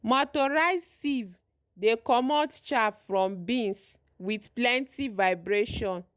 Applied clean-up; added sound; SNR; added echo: none; none; none; none.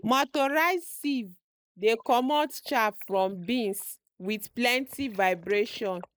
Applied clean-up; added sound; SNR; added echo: neural mask model Resemble Enhance denoiser.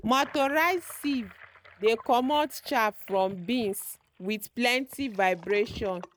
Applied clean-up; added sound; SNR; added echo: neural mask model RNNoise.